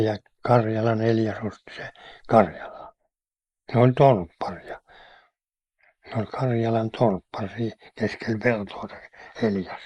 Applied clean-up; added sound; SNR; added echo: neural mask model Resemble Enhance denoiser.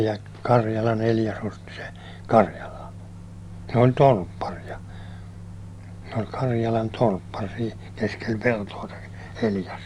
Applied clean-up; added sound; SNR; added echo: none; Microwave oven; 14 dB; none.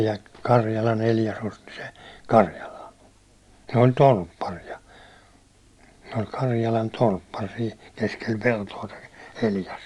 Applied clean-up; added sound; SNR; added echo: none; none; none; none.